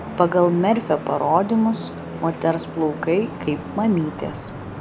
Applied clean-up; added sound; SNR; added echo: none; Traffic noise, roadway noise / Vehicle horn, car horn, honking; 11 dB; none.